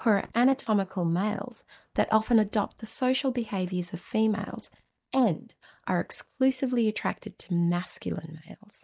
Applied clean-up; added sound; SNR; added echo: neural mask model DeepFilterNet 3.